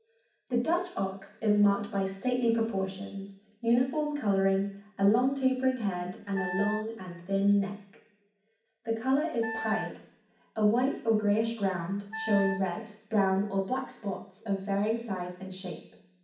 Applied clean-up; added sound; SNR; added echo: none; Wind instrument, woodwind instrument; 9 dB; reverberation time 0.6 s.